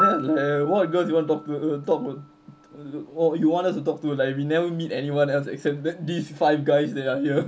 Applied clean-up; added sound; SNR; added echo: none; Piano; 11 dB; none.